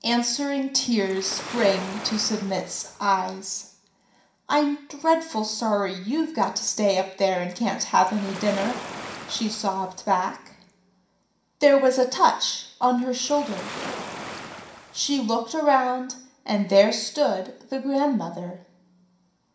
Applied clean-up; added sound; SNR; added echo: none; Waves, surf; 13 dB; reverberation time 0.5 s.